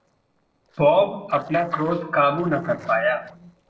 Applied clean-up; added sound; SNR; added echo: neural separator model SepFormer DNS4.